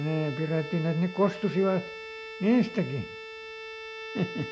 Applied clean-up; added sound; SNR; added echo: none; Bowed string instrument; 12 dB; none.